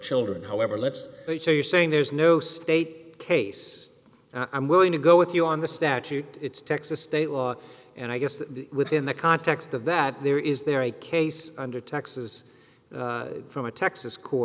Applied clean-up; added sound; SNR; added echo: none; none; none; none.